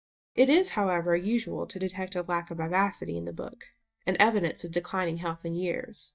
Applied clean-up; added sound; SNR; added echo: neural mask model DeepFilterNet 3.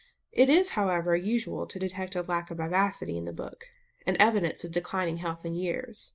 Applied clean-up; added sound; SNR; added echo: neural mask model Resemble Enhance denoiser.